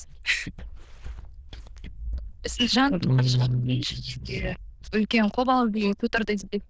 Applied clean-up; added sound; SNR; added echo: neural diffusion model UNIVERSE++.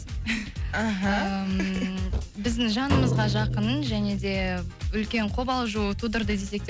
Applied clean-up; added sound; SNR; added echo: none; Drum; 6 dB; none.